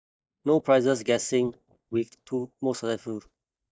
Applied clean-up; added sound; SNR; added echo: neural mask model DeepFilterNet 3.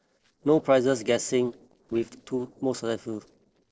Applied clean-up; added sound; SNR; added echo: neural separator model SepFormer DNS4.